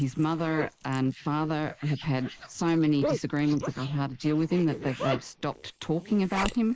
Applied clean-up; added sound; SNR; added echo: neural mask model Resemble Enhance denoiser.